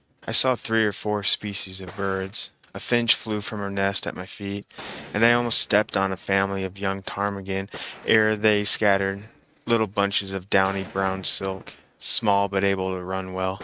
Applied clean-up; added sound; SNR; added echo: neural mask model RNNoise.